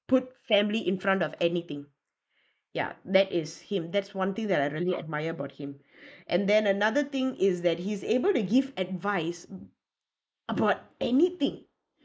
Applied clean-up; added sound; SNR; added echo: neural mask model Resemble Enhance denoiser.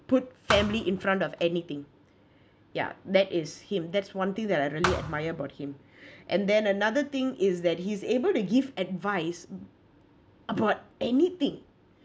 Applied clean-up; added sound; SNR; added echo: none; Thump, thud; 6 dB; none.